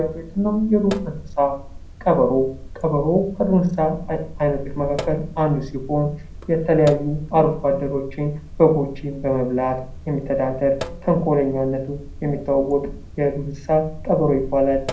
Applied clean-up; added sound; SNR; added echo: none; Sink (filling or washing); 13 dB; reverberation time 0.5 s.